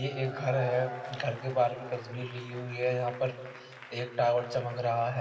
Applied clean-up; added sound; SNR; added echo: none; Applause / Crowd / Cheering; 14 dB; reverberation time 1.9 s.